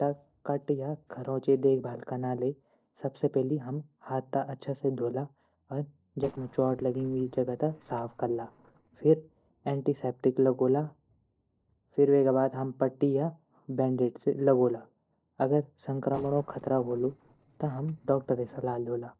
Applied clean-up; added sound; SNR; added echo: neural separator model SepFormer DNS4.